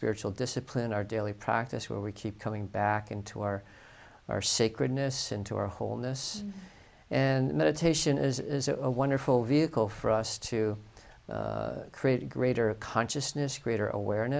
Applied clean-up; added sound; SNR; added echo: none; none; none; none.